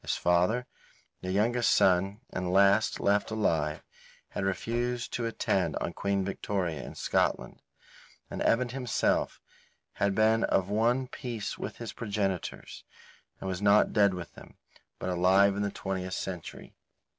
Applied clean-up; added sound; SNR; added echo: none; none; none; none.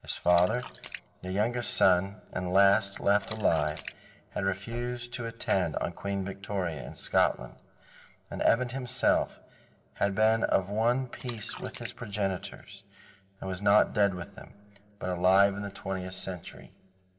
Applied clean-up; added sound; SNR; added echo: none; Splash, splatter; 15 dB; reverberation time 0.5 s.